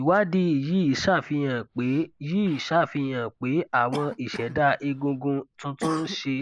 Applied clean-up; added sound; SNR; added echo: neural mask model Resemble Enhance denoiser.